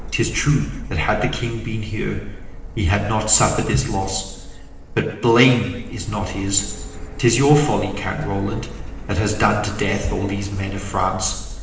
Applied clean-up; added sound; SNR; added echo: none; Printer; 10 dB; reverberation time 1.0 s.